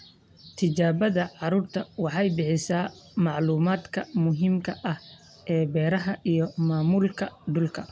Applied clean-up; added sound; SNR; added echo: none; none; none; none.